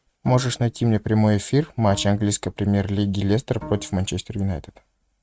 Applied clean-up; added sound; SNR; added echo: neural mask model RNNoise.